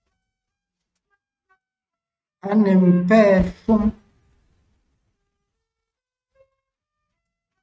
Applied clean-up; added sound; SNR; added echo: neural mask model RNNoise.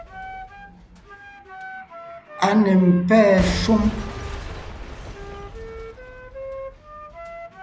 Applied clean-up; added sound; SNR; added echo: none; Shatter / Crushing / Boom + Wind instrument, woodwind instrument; 10 dB; none.